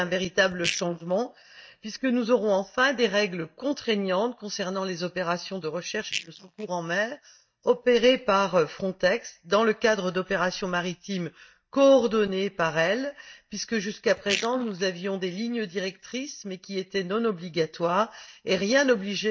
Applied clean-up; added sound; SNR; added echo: neural mask model DeepFilterNet 3.